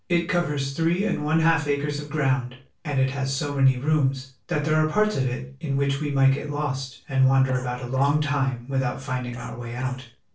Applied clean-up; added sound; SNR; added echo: neural separator model SepFormer DNS4.